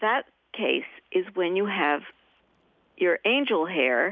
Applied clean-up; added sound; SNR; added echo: none; none; none; none.